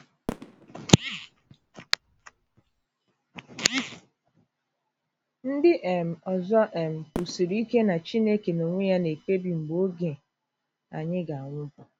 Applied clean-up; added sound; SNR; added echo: none; Fireworks; 16 dB; none.